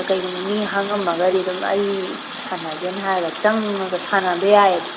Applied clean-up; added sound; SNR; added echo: none; Water tap, faucet; 11 dB; none.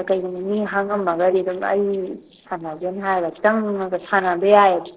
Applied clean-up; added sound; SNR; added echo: neural separator model SepFormer DNS4.